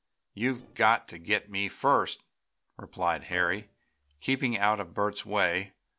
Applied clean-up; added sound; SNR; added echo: neural separator model SepFormer DNS4.